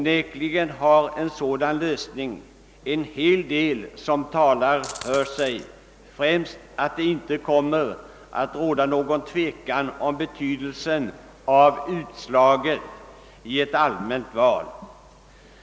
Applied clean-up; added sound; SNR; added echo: none; Coin (dropping); 15 dB; none.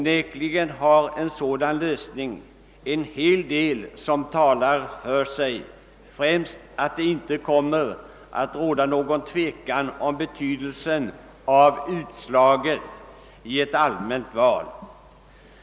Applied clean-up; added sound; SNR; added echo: none; none; none; none.